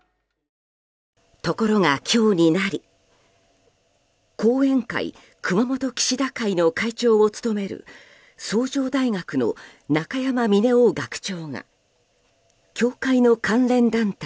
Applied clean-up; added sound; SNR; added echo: none; none; none; none.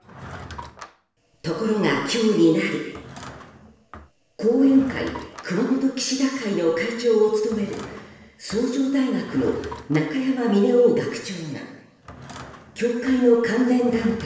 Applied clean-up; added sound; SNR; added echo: none; Drawer open or close / Wood; 20 dB; reverberation time 1.0 s.